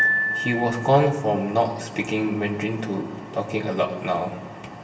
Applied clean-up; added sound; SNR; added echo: none; Piano; 6 dB; reverberation time 1.0 s.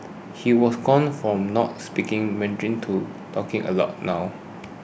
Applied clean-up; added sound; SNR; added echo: none; none; none; none.